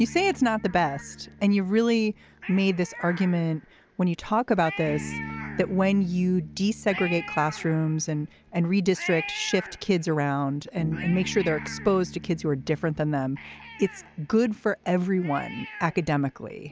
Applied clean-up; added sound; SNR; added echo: none; Bass guitar + Cat; 14 dB; none.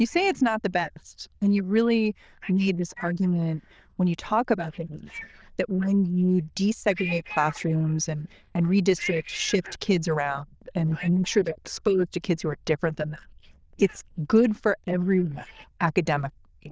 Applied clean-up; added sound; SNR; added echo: neural diffusion model UNIVERSE++.